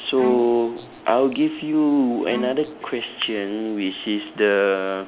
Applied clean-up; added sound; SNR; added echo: none; Bowed string instrument; 15 dB; none.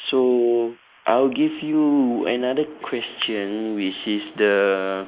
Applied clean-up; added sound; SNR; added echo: neural mask model Resemble Enhance denoiser.